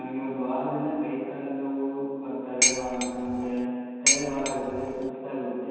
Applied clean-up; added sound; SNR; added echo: none; Dishes, pots, and pans; -3 dB; reverberation time 2.1 s.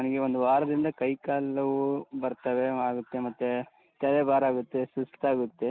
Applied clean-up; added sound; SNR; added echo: none; none; none; none.